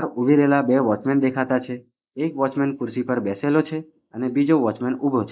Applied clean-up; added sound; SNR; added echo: neural mask model Resemble Enhance denoiser.